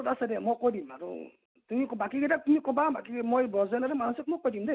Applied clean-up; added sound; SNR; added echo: none; none; none; none.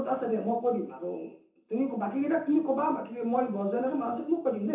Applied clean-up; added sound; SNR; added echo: none; none; none; reverberation time 0.7 s.